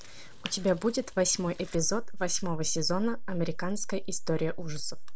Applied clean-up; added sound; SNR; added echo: none; Mechanisms / Bicycle; 1 dB; none.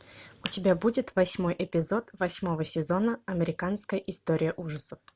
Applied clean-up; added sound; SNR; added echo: none; none; none; none.